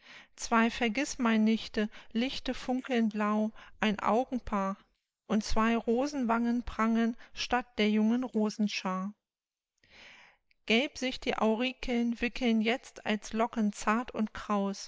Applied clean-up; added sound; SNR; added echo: neural mask model Resemble Enhance denoiser.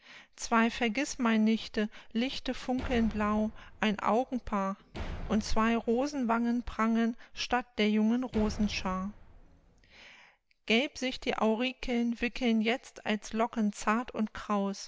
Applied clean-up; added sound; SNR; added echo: none; Slam; 12 dB; none.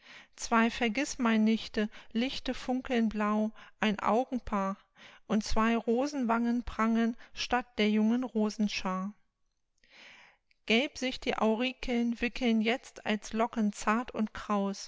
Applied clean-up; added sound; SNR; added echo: none; none; none; none.